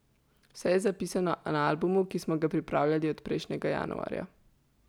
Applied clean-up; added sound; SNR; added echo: none; none; none; none.